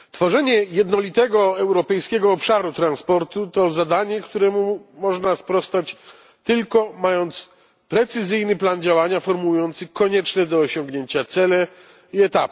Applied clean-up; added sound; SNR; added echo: none; none; none; none.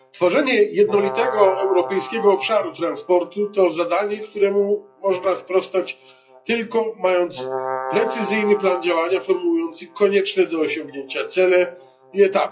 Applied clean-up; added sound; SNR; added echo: classical method WPE with log-MMSE.